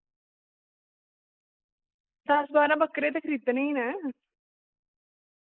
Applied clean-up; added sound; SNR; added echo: neural mask model Resemble Enhance denoiser.